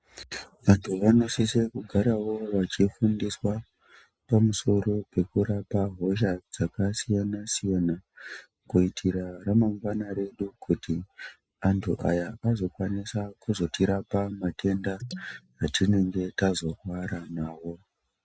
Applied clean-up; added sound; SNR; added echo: neural mask model Resemble Enhance denoiser.